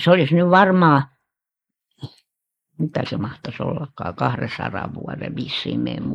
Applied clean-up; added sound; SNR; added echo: neural mask model Resemble Enhance denoiser.